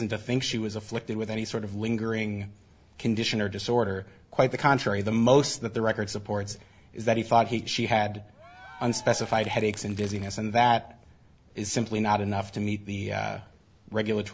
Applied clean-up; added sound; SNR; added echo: none; Crumpling, crinkling / Crackle + Cheering; 19 dB; none.